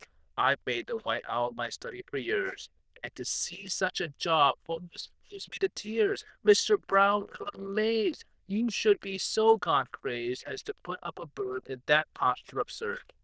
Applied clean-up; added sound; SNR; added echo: neural diffusion model UNIVERSE++.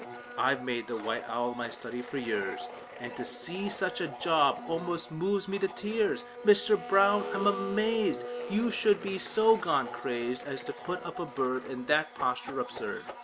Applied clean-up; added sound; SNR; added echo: none; Domestic sounds, home sounds; 12 dB; none.